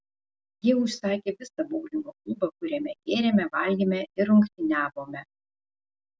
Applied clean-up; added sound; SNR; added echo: none; none; none; none.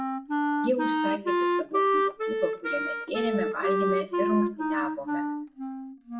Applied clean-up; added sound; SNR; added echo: none; Wind instrument, woodwind instrument; -5 dB; reverberation time 0.5 s.